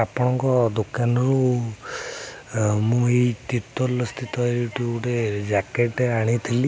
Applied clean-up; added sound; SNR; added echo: none; none; none; none.